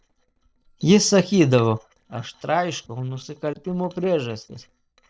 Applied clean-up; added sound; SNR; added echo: neural separator model SepFormer DNS4.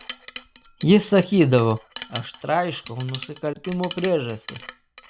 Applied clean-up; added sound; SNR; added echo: none; Chink, clink; 14 dB; none.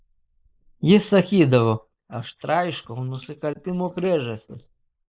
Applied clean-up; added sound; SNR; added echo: neural mask model Resemble Enhance denoiser.